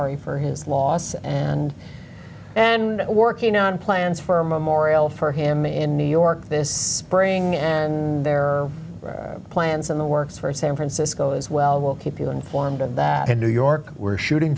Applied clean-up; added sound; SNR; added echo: none; none; none; none.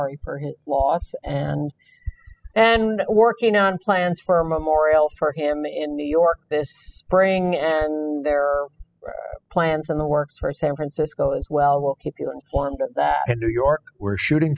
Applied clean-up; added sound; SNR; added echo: classical method spectral subtraction.